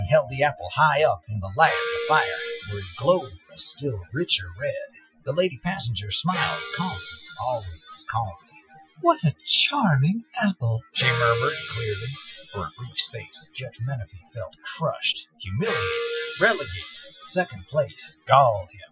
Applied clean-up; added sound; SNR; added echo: classical method Wiener filter.